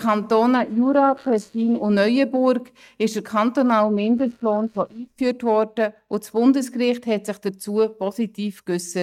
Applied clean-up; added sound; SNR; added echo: neural mask model DeepFilterNet 3.